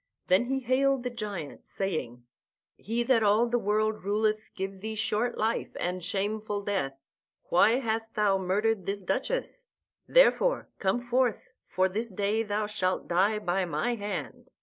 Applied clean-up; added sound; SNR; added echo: none; none; none; none.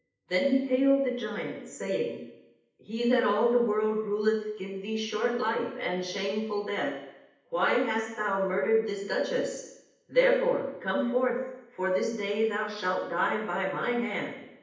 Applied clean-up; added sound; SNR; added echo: none; none; none; reverberation time 0.9 s.